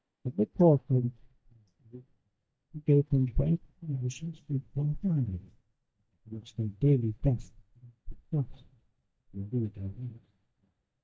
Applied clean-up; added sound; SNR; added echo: neural mask model DeepFilterNet 3.